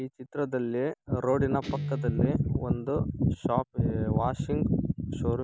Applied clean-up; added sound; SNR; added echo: none; Guitar; 10 dB; none.